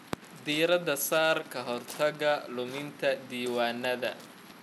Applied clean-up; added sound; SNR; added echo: none; Waves, surf; 19 dB; none.